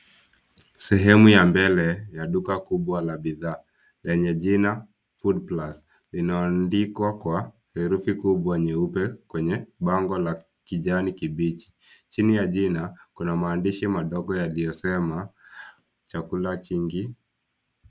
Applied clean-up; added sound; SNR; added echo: none; none; none; none.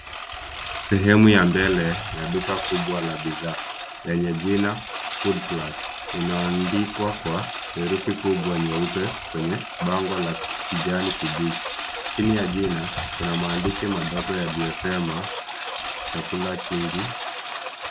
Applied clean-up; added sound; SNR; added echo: none; Engine; 5 dB; none.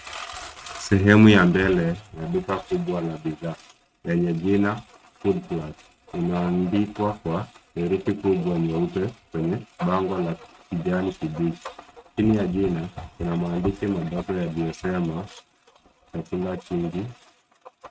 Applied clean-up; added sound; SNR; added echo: neural mask model RNNoise.